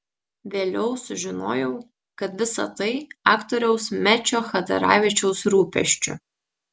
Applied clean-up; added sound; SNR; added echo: none; none; none; none.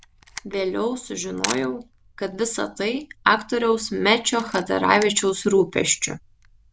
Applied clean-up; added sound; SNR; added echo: none; Camera; 17 dB; none.